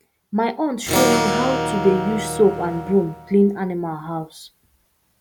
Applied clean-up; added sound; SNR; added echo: none; Acoustic guitar / Strum; 2 dB; none.